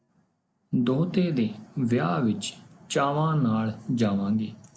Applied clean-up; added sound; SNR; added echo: none; none; none; none.